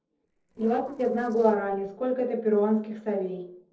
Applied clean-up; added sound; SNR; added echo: neural separator model SepFormer DNS4.